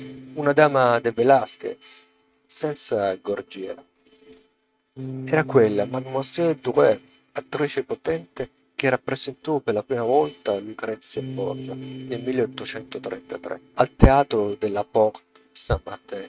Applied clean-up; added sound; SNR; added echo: neural mask model RNNoise.